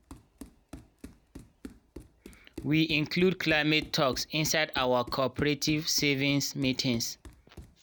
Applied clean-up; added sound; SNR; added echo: none; Run; 18 dB; none.